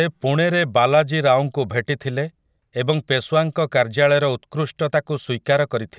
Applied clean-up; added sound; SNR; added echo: none; none; none; none.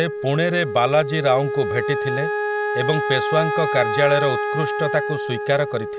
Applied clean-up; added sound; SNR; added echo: none; Wind instrument, woodwind instrument; 2 dB; none.